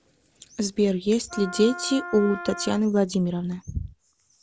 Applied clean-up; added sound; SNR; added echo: none; Wind instrument, woodwind instrument; 12 dB; none.